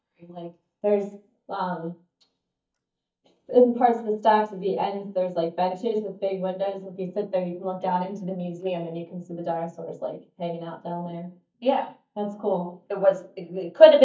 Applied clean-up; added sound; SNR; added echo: neural mask model DeepFilterNet 3.